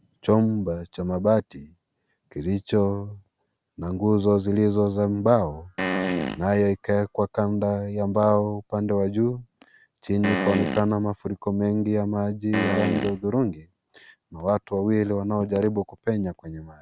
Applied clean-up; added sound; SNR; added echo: none; Fart; 3 dB; none.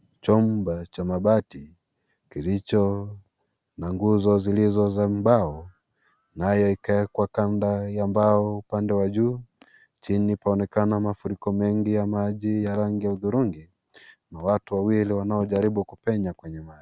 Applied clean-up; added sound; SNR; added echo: none; none; none; none.